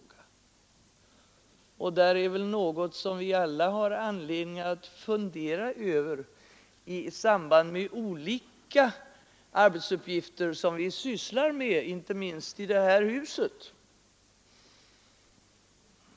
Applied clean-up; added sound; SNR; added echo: none; none; none; none.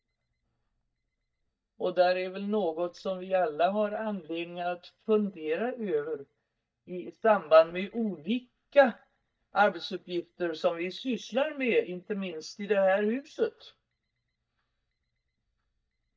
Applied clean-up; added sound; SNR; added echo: neural mask model DeepFilterNet 3.